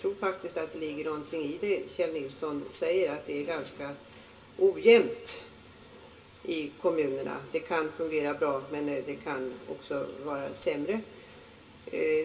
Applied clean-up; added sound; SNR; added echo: none; none; none; reverberation time 0.2 s.